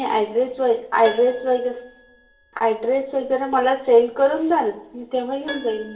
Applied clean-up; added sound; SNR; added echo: none; Keyboard (musical); 19 dB; reverberation time 0.7 s.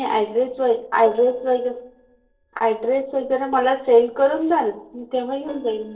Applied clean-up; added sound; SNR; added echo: neural separator model SepFormer DNS4.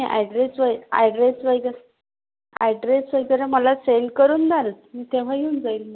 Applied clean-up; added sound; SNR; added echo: none; none; none; none.